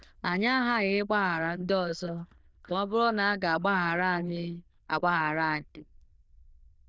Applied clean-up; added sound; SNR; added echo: neural diffusion model UNIVERSE++.